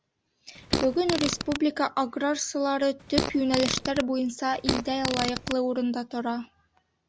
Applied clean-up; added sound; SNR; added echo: none; Fart; 3 dB; none.